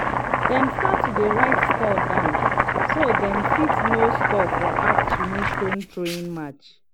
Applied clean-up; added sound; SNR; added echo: none; Domestic sounds, home sounds; -5 dB; none.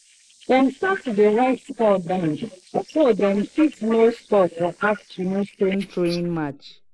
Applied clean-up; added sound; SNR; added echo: neural mask model Resemble Enhance denoiser.